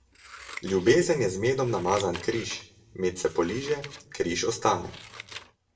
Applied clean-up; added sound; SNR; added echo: none; Scissors; 18 dB; reverberation time 0.5 s.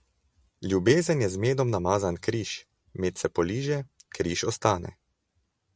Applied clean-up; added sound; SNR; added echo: none; none; none; none.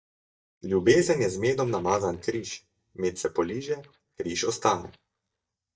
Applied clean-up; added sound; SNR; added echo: neural mask model DeepFilterNet 3.